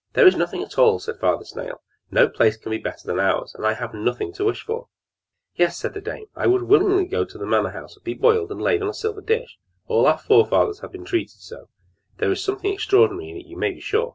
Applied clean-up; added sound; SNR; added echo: none; none; none; none.